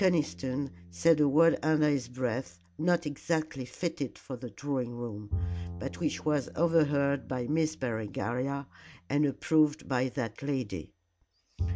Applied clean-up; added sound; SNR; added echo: none; Bowed string instrument; 13 dB; none.